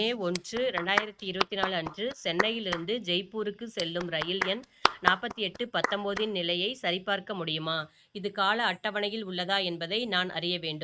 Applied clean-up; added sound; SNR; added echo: neural mask model RNNoise.